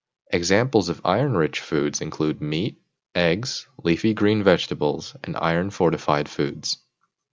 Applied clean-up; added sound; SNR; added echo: none; none; none; none.